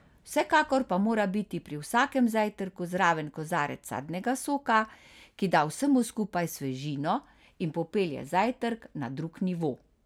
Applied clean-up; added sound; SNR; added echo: none; none; none; none.